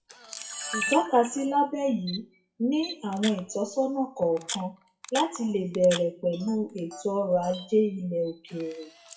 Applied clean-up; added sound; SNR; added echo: classical method WPE with log-MMSE.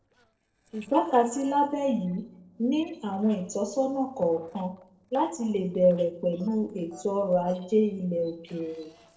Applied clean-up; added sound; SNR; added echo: neural separator model SepFormer DNS4.